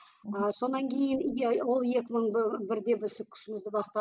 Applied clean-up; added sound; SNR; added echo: none; none; none; none.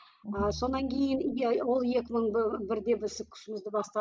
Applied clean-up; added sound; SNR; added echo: none; Bowed string instrument; 18 dB; none.